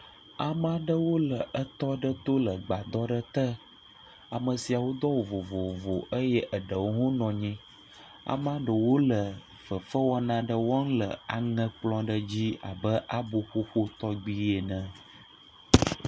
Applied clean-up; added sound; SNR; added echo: none; none; none; none.